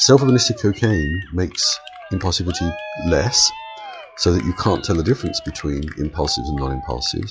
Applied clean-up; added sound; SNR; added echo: classical method log-MMSE.